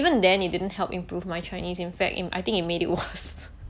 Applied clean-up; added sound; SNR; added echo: none; none; none; none.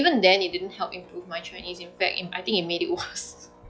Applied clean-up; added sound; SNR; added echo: classical method log-MMSE.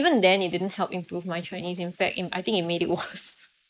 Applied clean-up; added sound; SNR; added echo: neural mask model Resemble Enhance denoiser.